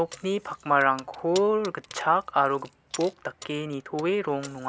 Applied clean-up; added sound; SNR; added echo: none; Keys jangling; 19 dB; none.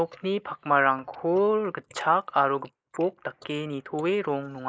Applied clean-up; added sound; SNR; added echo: neural mask model Resemble Enhance denoiser.